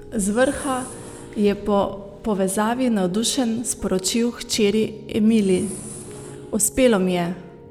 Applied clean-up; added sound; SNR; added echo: none; Piano + Engine; 18 dB; none.